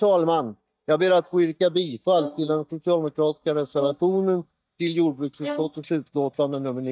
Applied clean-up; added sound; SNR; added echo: neural mask model DeepFilterNet 3.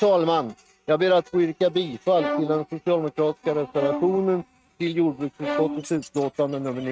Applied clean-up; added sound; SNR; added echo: neural mask model RNNoise.